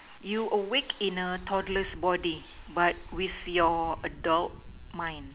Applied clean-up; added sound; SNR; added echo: none; Bus; 15 dB; none.